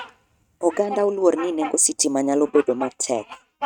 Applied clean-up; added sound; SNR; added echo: neural mask model RNNoise.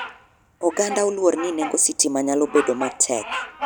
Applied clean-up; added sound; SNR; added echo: none; Bird vocalization, bird call, bird song; 10 dB; none.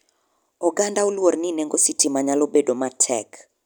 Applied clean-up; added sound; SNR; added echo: none; none; none; none.